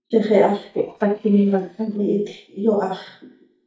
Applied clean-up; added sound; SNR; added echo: neural mask model DeepFilterNet 3.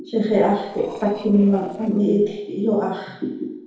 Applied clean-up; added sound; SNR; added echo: neural separator model SepFormer DNS4.